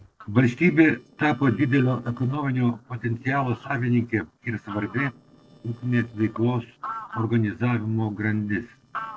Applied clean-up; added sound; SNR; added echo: neural separator model SepFormer DNS4.